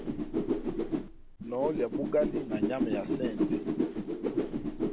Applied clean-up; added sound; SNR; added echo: none; Whoosh, swoosh, swish; -4 dB; none.